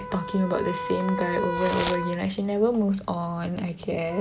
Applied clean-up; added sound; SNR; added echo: none; Packing tape, duct tape / Tearing + Wind instrument, woodwind instrument; 8 dB; none.